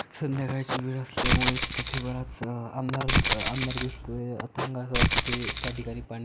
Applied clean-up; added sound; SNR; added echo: none; Rattle (instrument); -5 dB; none.